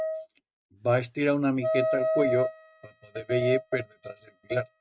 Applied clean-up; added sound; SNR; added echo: neural mask model RNNoise.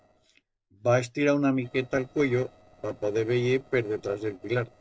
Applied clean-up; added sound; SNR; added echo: neural separator model SepFormer DNS4.